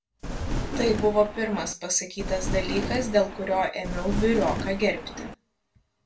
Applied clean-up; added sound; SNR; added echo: none; Thunder; 4 dB; reverberation time 0.2 s.